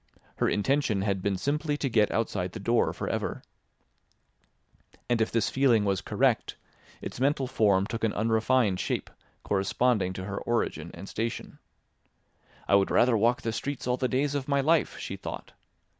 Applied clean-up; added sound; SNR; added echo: none; none; none; none.